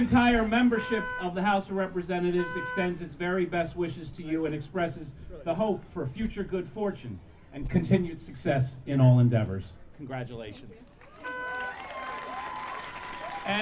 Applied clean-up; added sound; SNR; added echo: none; Wind instrument, woodwind instrument; 11 dB; none.